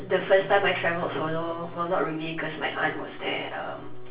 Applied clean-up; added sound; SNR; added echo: none; Bowed string instrument; 19 dB; reverberation time 0.3 s.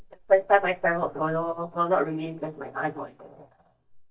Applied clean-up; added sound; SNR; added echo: neural mask model DeepFilterNet 3.